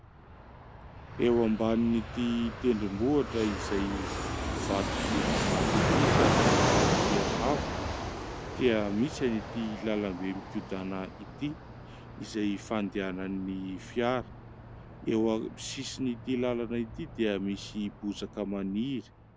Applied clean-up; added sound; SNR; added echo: none; Fixed-wing aircraft, airplane; 1 dB; none.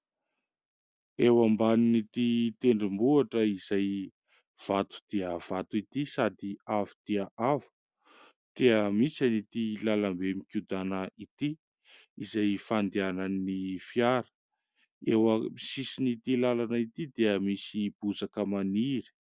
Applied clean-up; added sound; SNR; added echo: none; none; none; none.